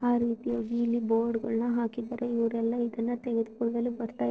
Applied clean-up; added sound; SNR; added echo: neural separator model SepFormer DNS4.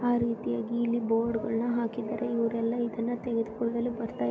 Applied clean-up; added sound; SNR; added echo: none; none; none; none.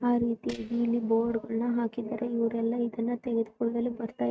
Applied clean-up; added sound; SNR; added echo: neural mask model RNNoise.